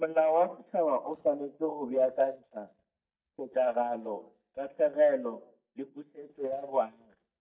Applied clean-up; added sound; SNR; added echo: neural mask model DeepFilterNet 3.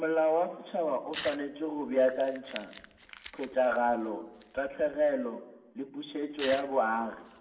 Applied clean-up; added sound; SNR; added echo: none; Crumpling, crinkling / Tearing; 17 dB; reverberation time 1.1 s.